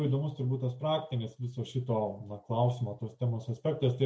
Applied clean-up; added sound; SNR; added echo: none; none; none; none.